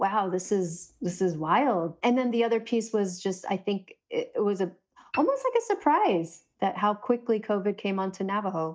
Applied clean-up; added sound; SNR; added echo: neural mask model DeepFilterNet 3.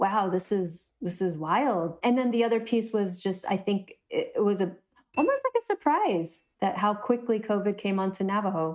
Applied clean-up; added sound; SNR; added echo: neural mask model RNNoise.